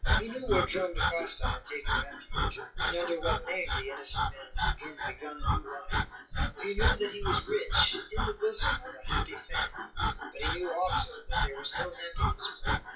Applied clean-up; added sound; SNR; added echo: classical method WPE with log-MMSE.